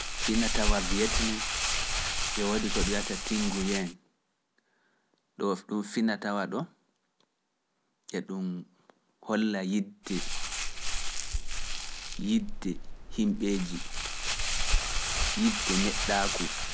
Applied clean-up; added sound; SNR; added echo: none; Crumpling, crinkling; -1 dB; none.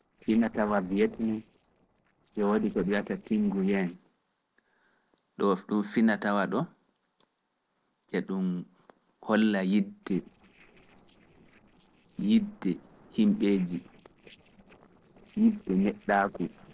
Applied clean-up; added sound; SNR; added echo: neural separator model SepFormer DNS4.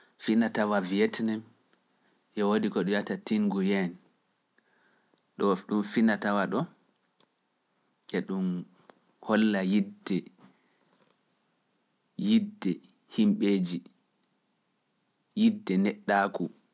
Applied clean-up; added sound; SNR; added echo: none; none; none; none.